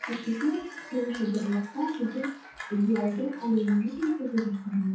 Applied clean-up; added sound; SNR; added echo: classical method WPE with log-MMSE.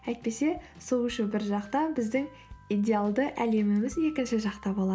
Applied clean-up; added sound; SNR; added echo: none; none; none; none.